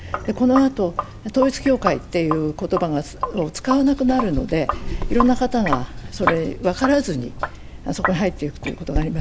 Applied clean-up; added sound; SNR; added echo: none; Sink (filling or washing); 6 dB; none.